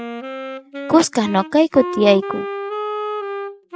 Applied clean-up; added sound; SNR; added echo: neural mask model RNNoise.